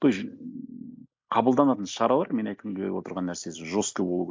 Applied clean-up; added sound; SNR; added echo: neural mask model Resemble Enhance denoiser.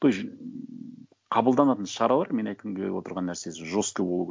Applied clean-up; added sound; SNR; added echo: none; none; none; none.